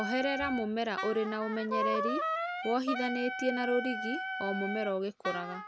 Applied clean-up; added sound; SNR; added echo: none; Wind instrument, woodwind instrument; 3 dB; none.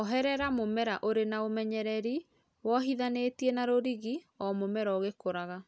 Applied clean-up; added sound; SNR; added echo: none; none; none; none.